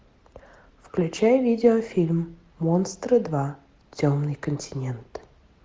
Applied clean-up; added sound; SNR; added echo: none; none; none; none.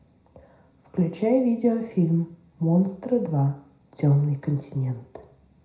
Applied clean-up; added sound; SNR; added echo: none; none; none; reverberation time 0.5 s.